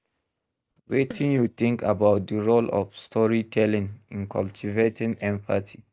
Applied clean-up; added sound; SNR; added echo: neural mask model DeepFilterNet 3.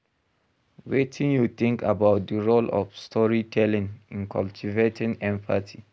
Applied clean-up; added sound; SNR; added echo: none; none; none; none.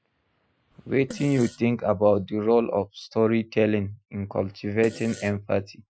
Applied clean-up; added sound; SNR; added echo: classical method Wiener filter.